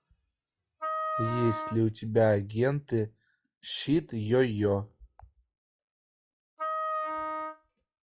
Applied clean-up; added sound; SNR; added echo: classical method log-MMSE.